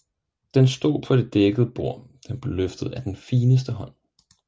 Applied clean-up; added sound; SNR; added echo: none; none; none; none.